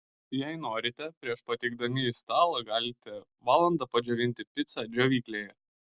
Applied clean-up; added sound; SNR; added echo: none; none; none; none.